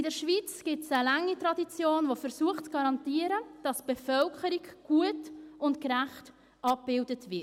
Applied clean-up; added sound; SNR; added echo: none; none; none; none.